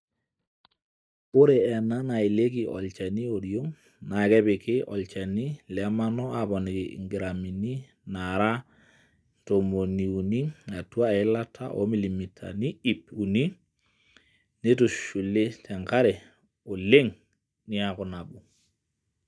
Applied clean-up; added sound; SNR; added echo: neural mask model DeepFilterNet 3.